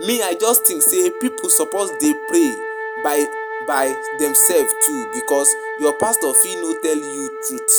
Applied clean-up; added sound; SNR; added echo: none; Wind instrument, woodwind instrument; 9 dB; none.